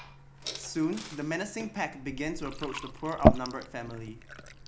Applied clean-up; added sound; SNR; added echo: none; Liquid; -4 dB; none.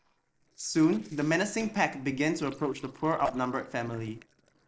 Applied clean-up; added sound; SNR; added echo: neural separator model SepFormer DNS4.